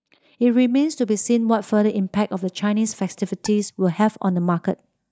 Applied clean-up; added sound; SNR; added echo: neural mask model DeepFilterNet 3.